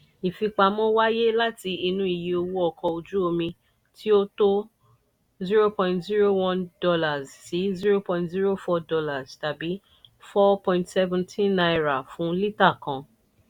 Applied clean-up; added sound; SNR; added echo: none; none; none; none.